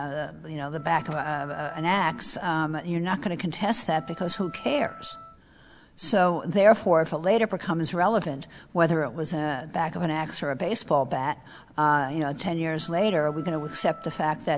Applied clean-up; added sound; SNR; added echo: none; Wind instrument, woodwind instrument; 20 dB; none.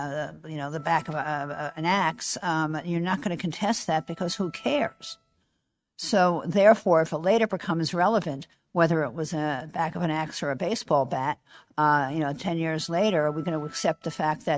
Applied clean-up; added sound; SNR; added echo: neural mask model RNNoise.